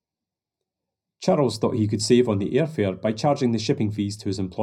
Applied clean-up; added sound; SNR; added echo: none; none; none; reverberation time 0.4 s.